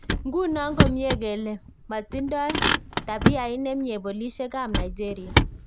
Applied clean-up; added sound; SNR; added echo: none; Motor vehicle (road); -3 dB; none.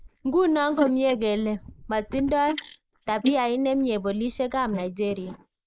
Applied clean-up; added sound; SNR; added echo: neural mask model Resemble Enhance denoiser.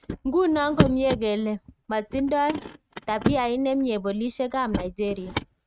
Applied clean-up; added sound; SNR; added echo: neural mask model RNNoise.